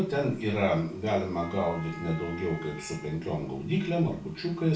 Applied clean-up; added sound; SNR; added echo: none; Wind instrument, woodwind instrument; 16 dB; reverberation time 0.3 s.